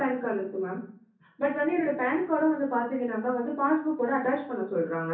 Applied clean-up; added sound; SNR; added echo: none; none; none; reverberation time 0.6 s.